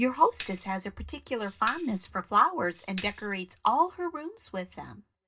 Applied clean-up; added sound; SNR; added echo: none; Tambourine; 19 dB; reverberation time 0.2 s.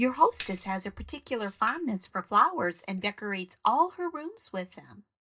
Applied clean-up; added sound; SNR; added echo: neural mask model DeepFilterNet 3.